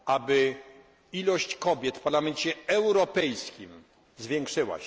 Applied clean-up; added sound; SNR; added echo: none; none; none; none.